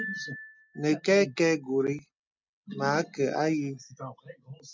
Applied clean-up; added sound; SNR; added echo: neural mask model RNNoise.